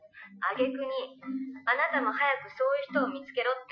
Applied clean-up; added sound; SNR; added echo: classical method Wiener filter.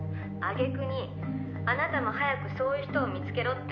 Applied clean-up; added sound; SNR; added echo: none; none; none; none.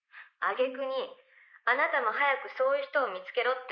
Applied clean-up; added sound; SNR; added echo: neural mask model Resemble Enhance denoiser.